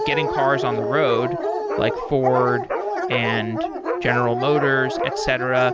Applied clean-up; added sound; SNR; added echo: none; Dog; 2 dB; none.